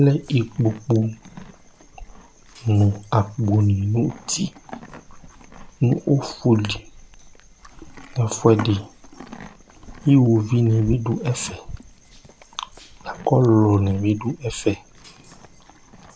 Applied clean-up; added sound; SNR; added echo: none; Livestock, farm animals, working animals; 19 dB; none.